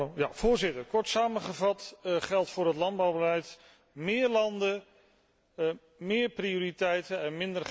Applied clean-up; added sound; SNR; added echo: none; none; none; none.